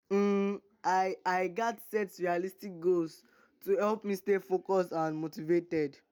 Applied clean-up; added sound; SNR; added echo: none; none; none; none.